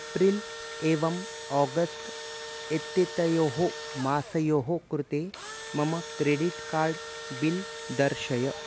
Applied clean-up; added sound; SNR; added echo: none; Engine / Drill; 11 dB; none.